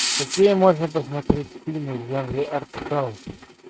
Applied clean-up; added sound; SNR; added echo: neural mask model RNNoise.